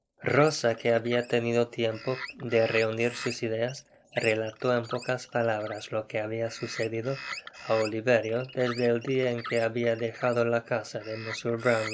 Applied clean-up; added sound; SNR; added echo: neural mask model Resemble Enhance denoiser.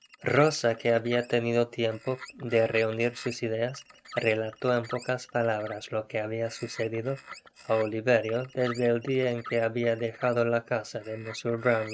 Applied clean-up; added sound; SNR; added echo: neural mask model RNNoise.